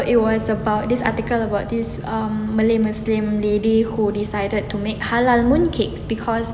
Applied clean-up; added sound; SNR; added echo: none; none; none; none.